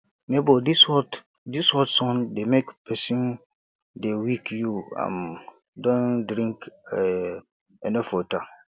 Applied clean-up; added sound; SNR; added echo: none; none; none; none.